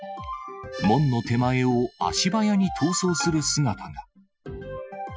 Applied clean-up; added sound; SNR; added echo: classical method Wiener filter.